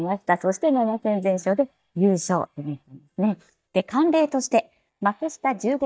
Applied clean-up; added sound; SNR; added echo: neural mask model DeepFilterNet 3.